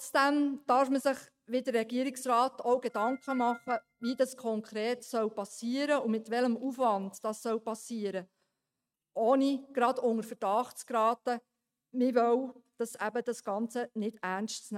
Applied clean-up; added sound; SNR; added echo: neural mask model RNNoise.